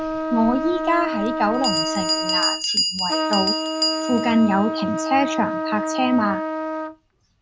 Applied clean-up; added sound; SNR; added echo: none; Bell + Trumpet; 1 dB; none.